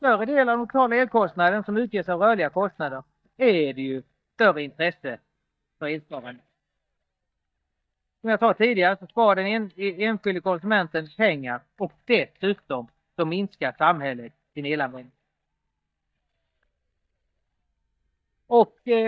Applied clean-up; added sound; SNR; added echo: neural mask model DeepFilterNet 3.